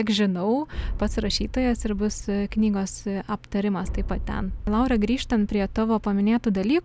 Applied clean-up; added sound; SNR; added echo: none; Boom; 8 dB; none.